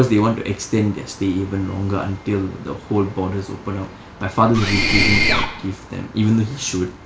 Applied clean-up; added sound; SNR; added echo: none; Mechanisms; -3 dB; none.